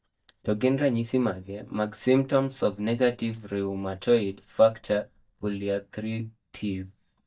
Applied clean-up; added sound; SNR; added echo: neural mask model DeepFilterNet 3.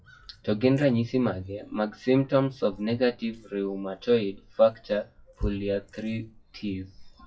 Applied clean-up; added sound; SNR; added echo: classical method WPE with log-MMSE.